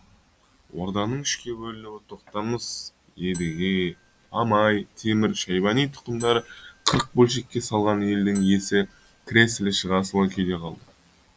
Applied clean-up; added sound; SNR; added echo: none; Marimba, xylophone; 19 dB; none.